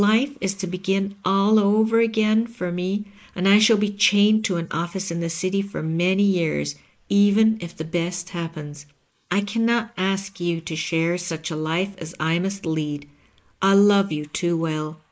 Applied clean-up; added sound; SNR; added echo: neural mask model Resemble Enhance denoiser.